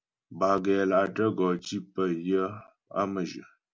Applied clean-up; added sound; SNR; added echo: none; none; none; none.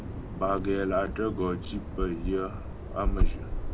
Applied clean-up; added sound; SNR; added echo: none; Bird vocalization, bird call, bird song; -1 dB; none.